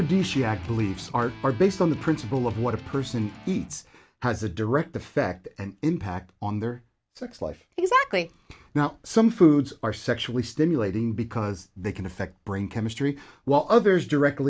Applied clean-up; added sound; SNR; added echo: none; none; none; none.